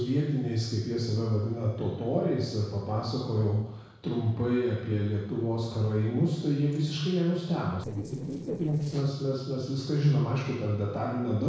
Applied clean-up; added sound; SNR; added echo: neural separator model SepFormer DNS4.